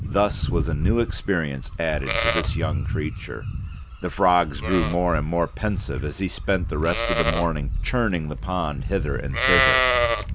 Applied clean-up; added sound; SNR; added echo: none; Livestock, farm animals, working animals; 0 dB; none.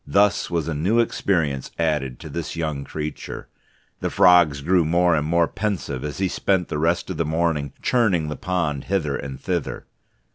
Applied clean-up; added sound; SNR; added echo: none; none; none; none.